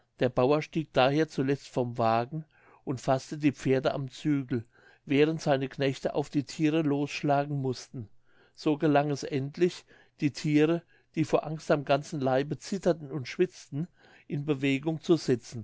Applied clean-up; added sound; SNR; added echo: none; none; none; none.